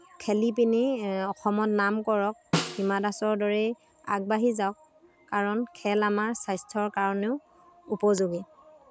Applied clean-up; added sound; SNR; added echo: none; Snare drum; 8 dB; none.